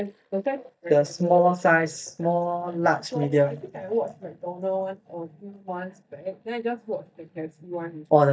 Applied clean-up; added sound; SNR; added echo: neural mask model DeepFilterNet 3.